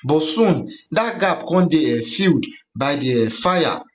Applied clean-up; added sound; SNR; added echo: none; none; none; none.